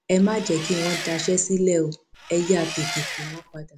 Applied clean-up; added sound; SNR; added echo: none; Engine; 9 dB; none.